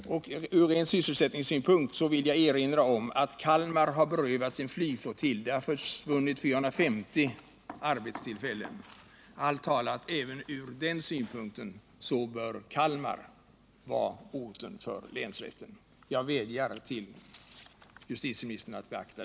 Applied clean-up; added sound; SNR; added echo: none; none; none; none.